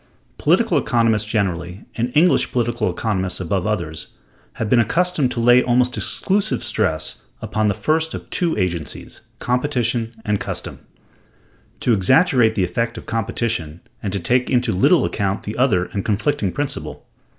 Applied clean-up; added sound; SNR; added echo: none; none; none; none.